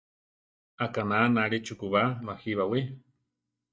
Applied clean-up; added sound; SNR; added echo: neural mask model DeepFilterNet 3.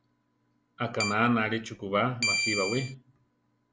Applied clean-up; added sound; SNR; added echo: none; Keyboard (musical); 2 dB; none.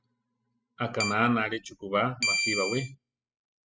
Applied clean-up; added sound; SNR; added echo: classical method spectral subtraction.